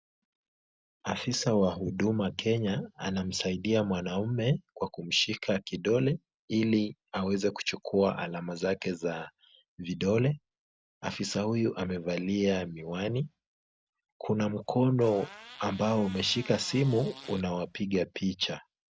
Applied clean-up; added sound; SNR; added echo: none; Fart; 18 dB; none.